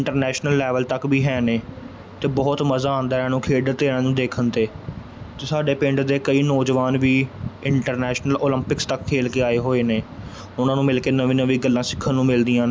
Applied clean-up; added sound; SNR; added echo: none; none; none; none.